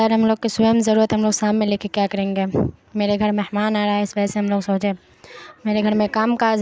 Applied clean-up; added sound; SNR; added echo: none; none; none; none.